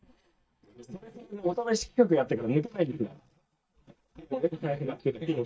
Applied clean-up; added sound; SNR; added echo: neural mask model DeepFilterNet 3.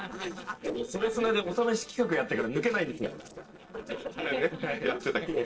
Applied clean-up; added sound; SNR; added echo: neural separator model SepFormer DNS4.